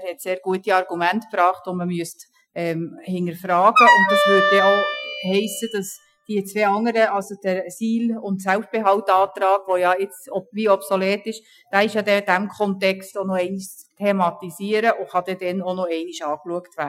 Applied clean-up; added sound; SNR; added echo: classical method Wiener filter.